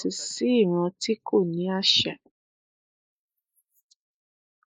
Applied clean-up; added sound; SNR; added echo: neural mask model Resemble Enhance denoiser.